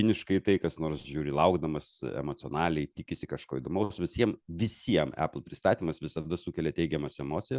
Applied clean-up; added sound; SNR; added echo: none; none; none; none.